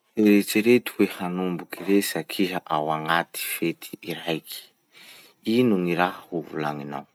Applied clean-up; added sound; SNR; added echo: none; none; none; none.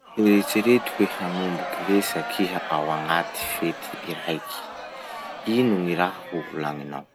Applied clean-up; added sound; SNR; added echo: none; Crowd; 9 dB; none.